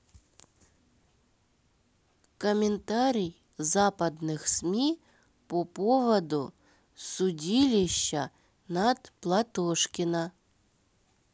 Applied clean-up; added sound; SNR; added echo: none; none; none; none.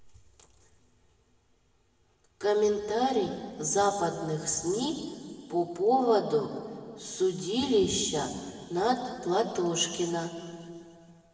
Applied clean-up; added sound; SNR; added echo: none; none; none; reverberation time 2.3 s.